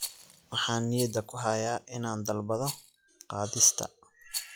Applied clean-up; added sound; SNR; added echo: classical method log-MMSE.